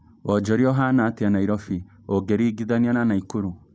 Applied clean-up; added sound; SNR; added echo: none; none; none; none.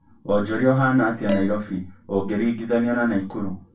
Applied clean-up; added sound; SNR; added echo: none; Dishes, pots, and pans; 15 dB; reverberation time 0.3 s.